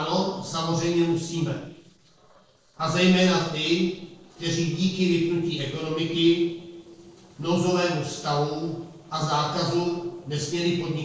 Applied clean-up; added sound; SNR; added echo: neural separator model SepFormer DNS4.